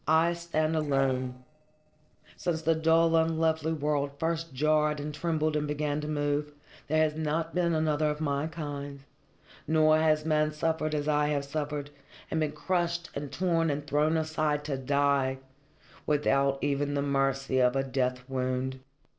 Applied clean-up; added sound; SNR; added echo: neural separator model SepFormer DNS4.